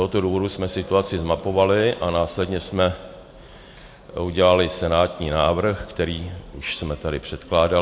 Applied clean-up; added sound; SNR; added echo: none; none; none; none.